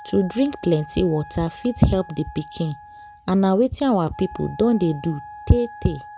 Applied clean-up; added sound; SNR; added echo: none; Wind instrument, woodwind instrument; 19 dB; none.